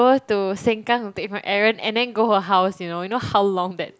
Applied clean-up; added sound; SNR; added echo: none; none; none; none.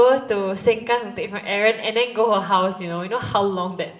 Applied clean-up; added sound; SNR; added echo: none; none; none; reverberation time 1.0 s.